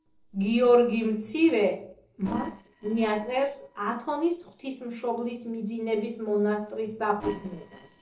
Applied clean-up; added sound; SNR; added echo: neural separator model SepFormer DNS4.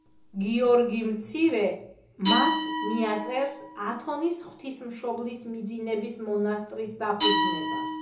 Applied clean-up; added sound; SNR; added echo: none; Glass; 4 dB; reverberation time 0.7 s.